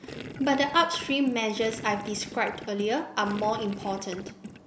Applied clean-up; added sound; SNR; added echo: none; Gurgling; 13 dB; none.